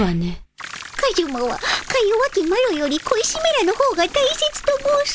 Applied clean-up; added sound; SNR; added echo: none; none; none; none.